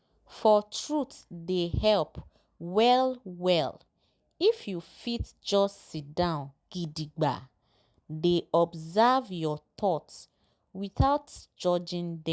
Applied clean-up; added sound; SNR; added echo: none; none; none; none.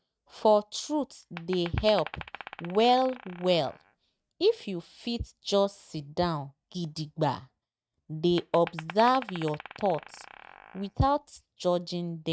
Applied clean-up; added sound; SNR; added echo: neural mask model RNNoise.